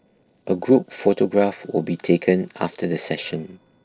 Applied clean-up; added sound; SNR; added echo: neural separator model SepFormer DNS4.